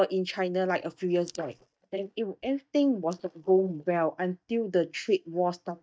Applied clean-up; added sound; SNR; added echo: neural mask model DeepFilterNet 3.